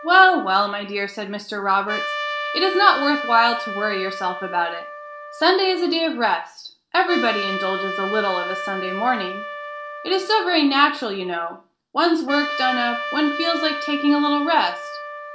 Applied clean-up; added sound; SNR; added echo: none; Trumpet; 9 dB; reverberation time 0.3 s.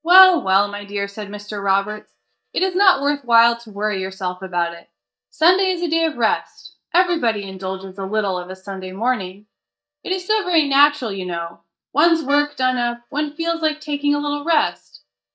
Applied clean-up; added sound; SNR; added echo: neural mask model DeepFilterNet 3.